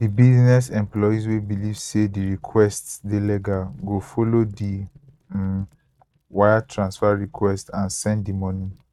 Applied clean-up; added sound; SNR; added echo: neural mask model RNNoise.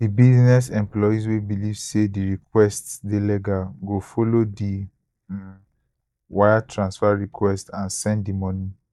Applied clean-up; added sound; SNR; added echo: neural mask model DeepFilterNet 3.